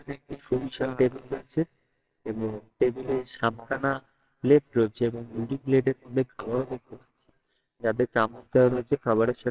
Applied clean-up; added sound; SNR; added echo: neural separator model SepFormer WHAMR!.